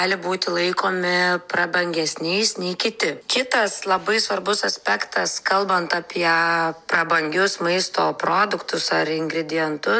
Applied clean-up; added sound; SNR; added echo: none; none; none; none.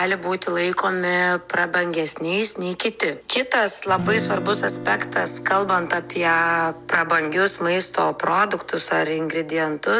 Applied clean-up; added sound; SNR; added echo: none; Guitar; 15 dB; none.